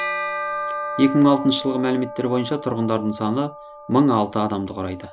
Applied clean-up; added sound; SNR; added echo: none; Bell; 10 dB; none.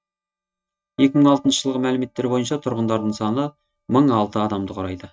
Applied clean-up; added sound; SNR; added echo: neural mask model RNNoise.